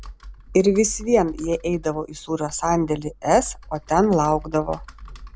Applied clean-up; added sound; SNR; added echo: none; Computer keyboard; 17 dB; none.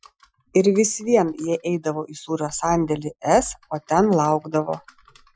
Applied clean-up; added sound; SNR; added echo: classical method Wiener filter.